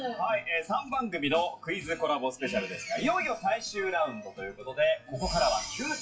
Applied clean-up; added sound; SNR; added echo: classical method WPE with log-MMSE.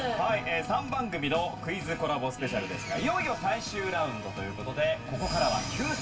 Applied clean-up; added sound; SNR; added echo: none; Boat, Water vehicle; 18 dB; reverberation time 0.2 s.